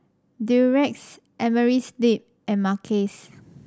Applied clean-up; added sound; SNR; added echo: none; none; none; none.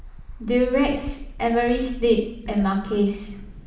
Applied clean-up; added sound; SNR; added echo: none; Bird; 13 dB; reverberation time 0.7 s.